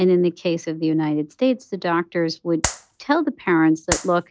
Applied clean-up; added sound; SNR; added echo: none; Clapping; 5 dB; none.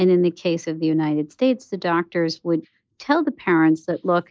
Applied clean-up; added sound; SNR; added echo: neural mask model Resemble Enhance denoiser.